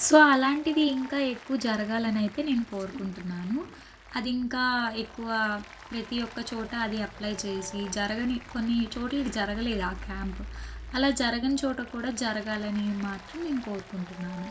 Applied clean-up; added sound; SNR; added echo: none; Applause; 19 dB; reverberation time 0.2 s.